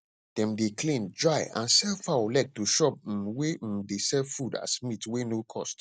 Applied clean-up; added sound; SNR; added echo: none; none; none; none.